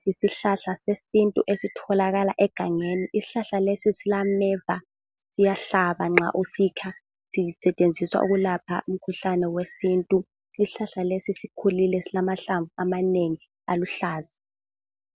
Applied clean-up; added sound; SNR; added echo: none; none; none; none.